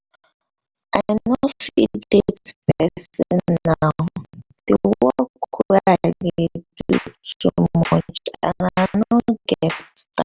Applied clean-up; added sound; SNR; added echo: none; Clapping; 17 dB; none.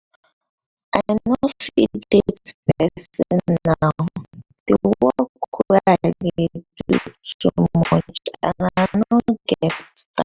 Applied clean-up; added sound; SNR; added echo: classical method Wiener filter.